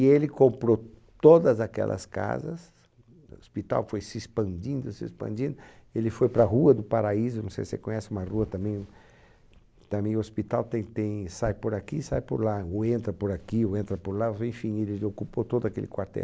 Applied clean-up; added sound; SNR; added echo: none; none; none; none.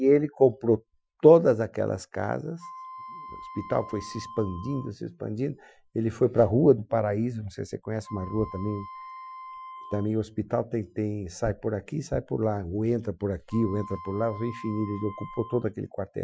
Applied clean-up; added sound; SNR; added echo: classical method Wiener filter.